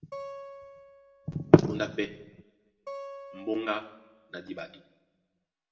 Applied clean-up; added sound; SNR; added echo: none; Acoustic guitar; 15 dB; reverberation time 0.6 s.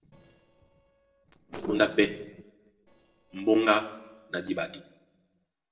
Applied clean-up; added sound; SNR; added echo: neural separator model SepFormer DNS4.